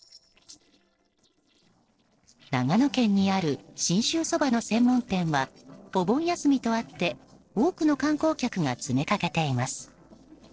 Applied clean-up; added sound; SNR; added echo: neural separator model SepFormer DNS4.